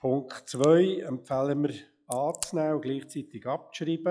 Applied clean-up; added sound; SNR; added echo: classical method log-MMSE.